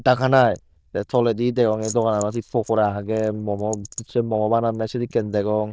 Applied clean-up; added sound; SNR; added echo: neural diffusion model UNIVERSE++.